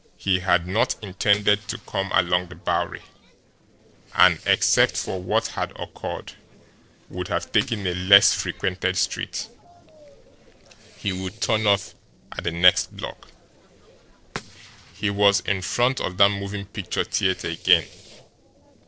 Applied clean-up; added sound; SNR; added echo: neural separator model SepFormer DNS4.